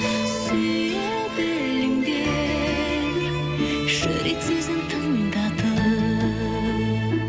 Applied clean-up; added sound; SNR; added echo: none; none; none; none.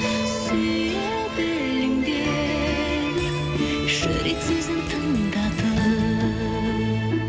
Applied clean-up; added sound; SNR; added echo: none; Drum kit + Truck; 13 dB; none.